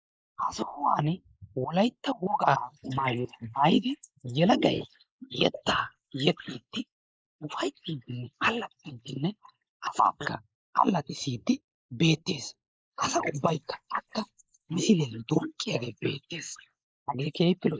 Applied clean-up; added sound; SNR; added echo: neural mask model Resemble Enhance denoiser.